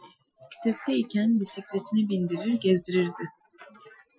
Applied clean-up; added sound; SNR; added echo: classical method Wiener filter.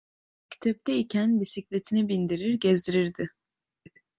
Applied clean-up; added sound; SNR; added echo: none; none; none; none.